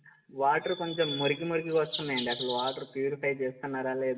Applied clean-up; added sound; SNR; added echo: none; Bird vocalization, bird call, bird song; 8 dB; reverberation time 0.7 s.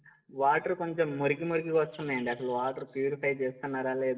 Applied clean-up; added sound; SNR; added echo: neural separator model SepFormer DNS4.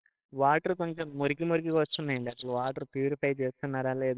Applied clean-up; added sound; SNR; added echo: neural separator model SepFormer WHAMR!.